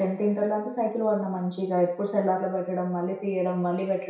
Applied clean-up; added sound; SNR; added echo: none; none; none; reverberation time 0.6 s.